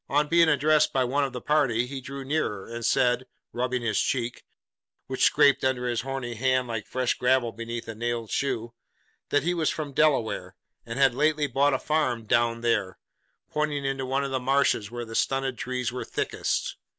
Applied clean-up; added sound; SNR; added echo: none; none; none; none.